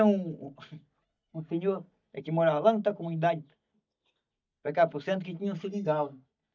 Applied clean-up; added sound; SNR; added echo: neural mask model DeepFilterNet 3.